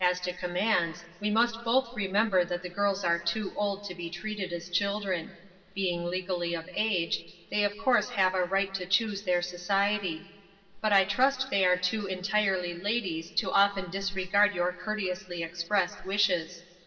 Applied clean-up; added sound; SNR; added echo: none; none; none; reverberation time 1.7 s.